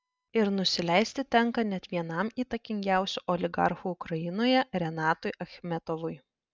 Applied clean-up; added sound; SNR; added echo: none; none; none; none.